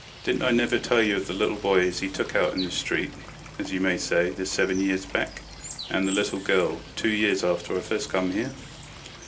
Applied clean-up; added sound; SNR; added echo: none; Water / Bird; 16 dB; reverberation time 0.2 s.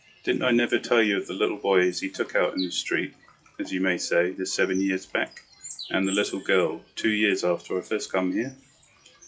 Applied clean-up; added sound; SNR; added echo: classical method WPE with log-MMSE.